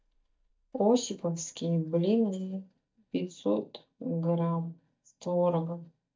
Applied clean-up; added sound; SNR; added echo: neural mask model DeepFilterNet 3.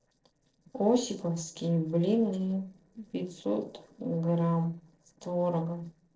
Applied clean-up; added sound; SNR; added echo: neural separator model SepFormer DNS4.